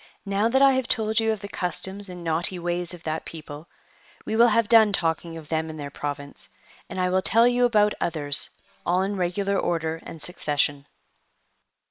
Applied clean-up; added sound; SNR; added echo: neural separator model SepFormer WHAM!.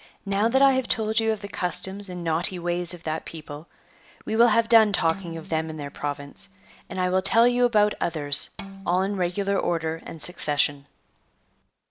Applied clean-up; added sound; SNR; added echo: none; Bowed string instrument; 20 dB; none.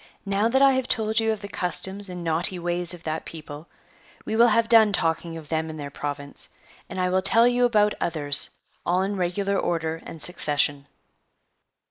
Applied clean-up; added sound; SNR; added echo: neural mask model Resemble Enhance denoiser.